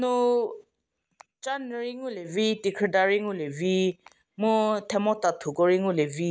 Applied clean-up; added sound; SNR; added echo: none; none; none; none.